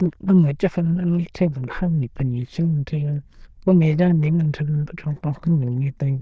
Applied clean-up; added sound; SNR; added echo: neural diffusion model UNIVERSE++.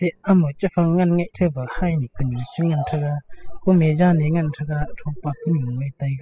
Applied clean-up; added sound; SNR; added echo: classical method spectral subtraction.